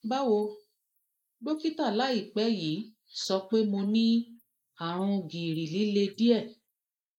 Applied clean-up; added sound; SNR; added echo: neural mask model Resemble Enhance denoiser.